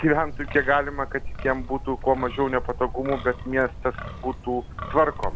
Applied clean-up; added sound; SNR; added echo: none; Wind; 9 dB; none.